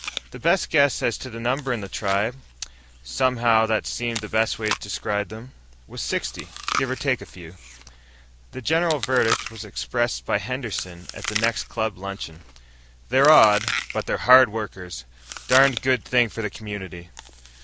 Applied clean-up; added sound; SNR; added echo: none; Chewing, mastication; 11 dB; none.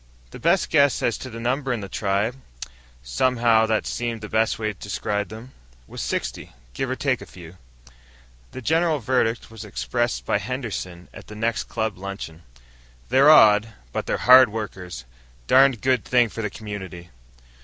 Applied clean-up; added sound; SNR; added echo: none; none; none; none.